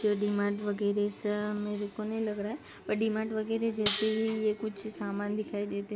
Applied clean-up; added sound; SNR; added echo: none; Cutlery, silverware; -2 dB; none.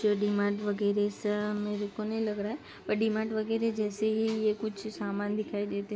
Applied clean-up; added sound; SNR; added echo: none; none; none; none.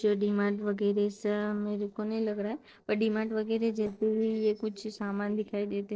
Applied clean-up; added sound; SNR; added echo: neural separator model SepFormer DNS4.